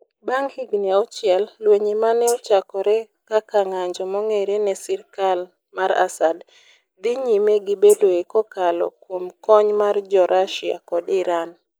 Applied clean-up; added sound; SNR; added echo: neural mask model Resemble Enhance denoiser.